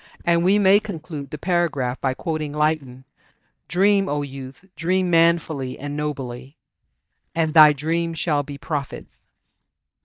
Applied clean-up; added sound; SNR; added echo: neural mask model DeepFilterNet 3.